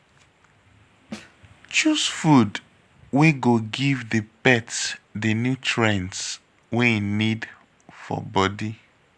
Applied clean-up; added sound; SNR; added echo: none; Snare drum; 17 dB; none.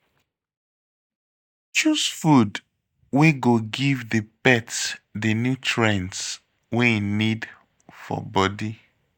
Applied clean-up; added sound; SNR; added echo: neural mask model DeepFilterNet 3.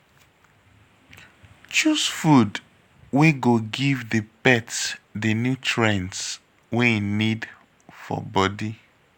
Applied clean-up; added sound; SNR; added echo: none; none; none; none.